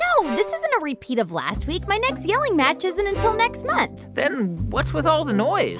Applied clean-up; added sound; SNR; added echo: none; Bowed string instrument; 16 dB; none.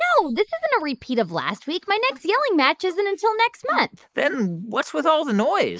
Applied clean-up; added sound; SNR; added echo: neural mask model Resemble Enhance denoiser.